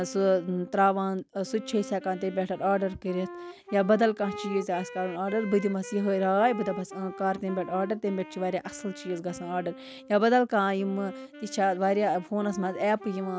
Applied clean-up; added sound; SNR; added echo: none; Wind instrument, woodwind instrument; 15 dB; none.